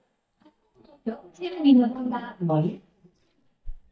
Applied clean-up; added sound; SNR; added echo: neural mask model DeepFilterNet 3.